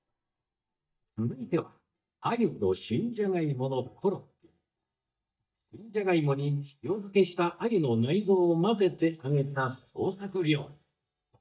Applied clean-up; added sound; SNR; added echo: neural mask model DeepFilterNet 3.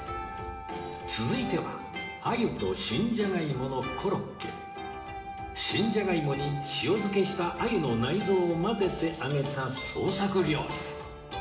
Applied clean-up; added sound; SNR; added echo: none; Wind instrument, woodwind instrument; 16 dB; reverberation time 1.0 s.